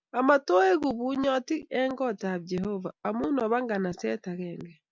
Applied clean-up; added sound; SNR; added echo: none; none; none; none.